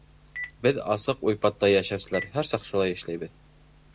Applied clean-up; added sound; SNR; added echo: none; Telephone; 17 dB; none.